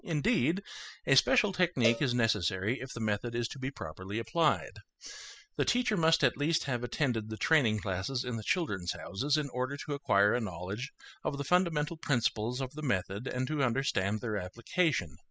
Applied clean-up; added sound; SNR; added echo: classical method spectral subtraction.